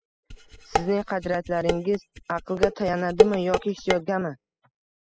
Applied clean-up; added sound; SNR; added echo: classical method spectral subtraction.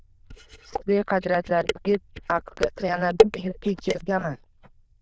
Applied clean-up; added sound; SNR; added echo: neural diffusion model UNIVERSE++.